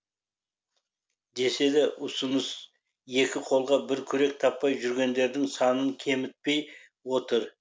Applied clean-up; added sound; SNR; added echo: none; none; none; none.